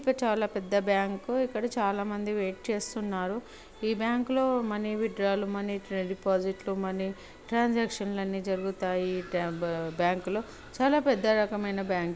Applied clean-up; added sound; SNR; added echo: none; none; none; none.